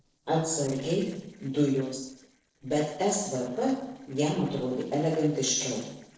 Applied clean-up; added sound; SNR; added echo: neural separator model SepFormer DNS4.